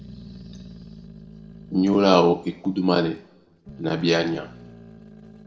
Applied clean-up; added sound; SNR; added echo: none; Growling; 19 dB; reverberation time 0.4 s.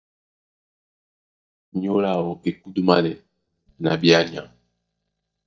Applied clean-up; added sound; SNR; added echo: neural mask model DeepFilterNet 3.